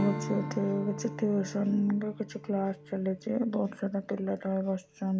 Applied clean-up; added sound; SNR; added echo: none; Strum; 11 dB; none.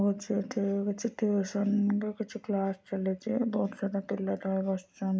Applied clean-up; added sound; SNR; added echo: none; none; none; none.